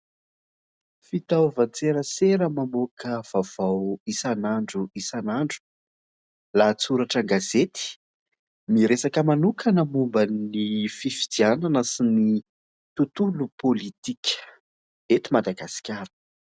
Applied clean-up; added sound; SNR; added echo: none; none; none; none.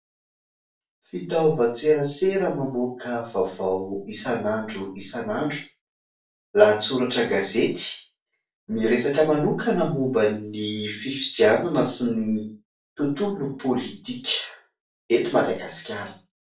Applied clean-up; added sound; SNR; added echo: none; none; none; reverberation time 0.3 s.